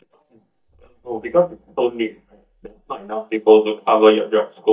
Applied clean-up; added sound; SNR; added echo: neural mask model DeepFilterNet 3.